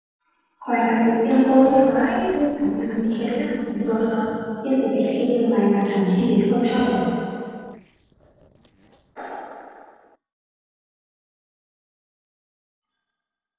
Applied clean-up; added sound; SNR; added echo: neural separator model SepFormer DNS4.